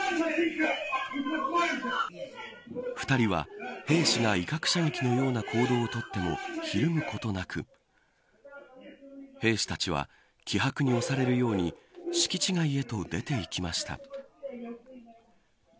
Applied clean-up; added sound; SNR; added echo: none; none; none; none.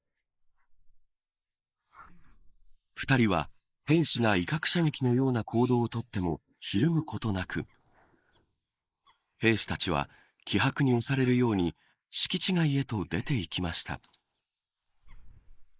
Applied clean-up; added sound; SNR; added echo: neural mask model Resemble Enhance denoiser.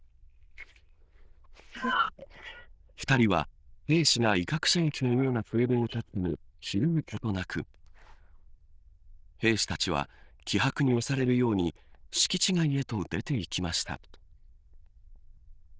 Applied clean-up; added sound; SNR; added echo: neural diffusion model UNIVERSE++.